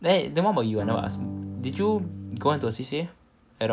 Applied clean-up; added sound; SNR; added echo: none; Electric guitar / Strum; 8 dB; none.